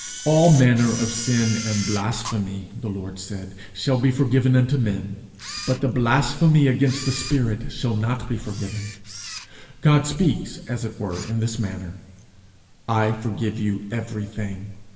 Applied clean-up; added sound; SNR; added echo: none; Camera; 16 dB; reverberation time 1.2 s.